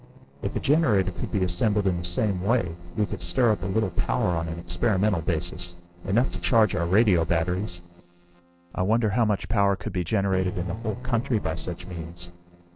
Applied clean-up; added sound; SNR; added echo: neural separator model SepFormer DNS4.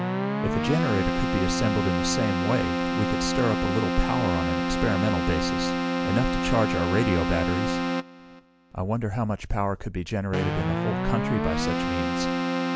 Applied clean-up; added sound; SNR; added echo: none; Keyboard (musical); -1 dB; none.